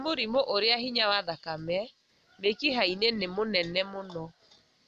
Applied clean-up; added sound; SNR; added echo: none; none; none; none.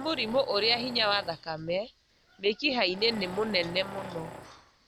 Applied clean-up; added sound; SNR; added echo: none; Tools; 15 dB; none.